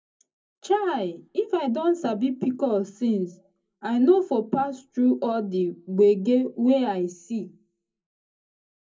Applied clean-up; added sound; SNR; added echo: none; none; none; reverberation time 0.3 s.